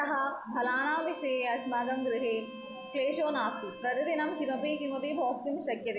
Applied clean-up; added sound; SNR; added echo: none; Bowed string instrument; 15 dB; none.